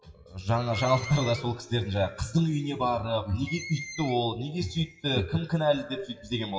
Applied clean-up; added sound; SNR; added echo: classical method WPE with log-MMSE.